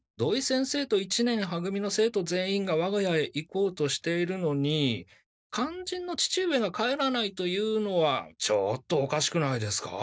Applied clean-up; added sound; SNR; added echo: none; none; none; none.